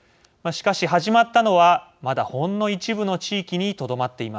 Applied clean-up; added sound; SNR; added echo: none; none; none; none.